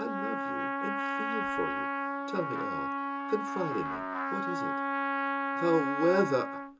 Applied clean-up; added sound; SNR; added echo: none; Trumpet; -1 dB; reverberation time 0.2 s.